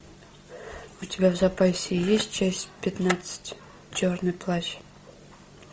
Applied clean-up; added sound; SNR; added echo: none; none; none; none.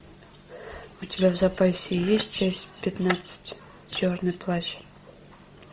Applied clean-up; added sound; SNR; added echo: none; Bird vocalization, bird call, bird song; 15 dB; none.